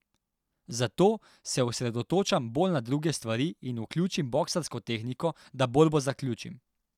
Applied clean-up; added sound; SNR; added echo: none; none; none; none.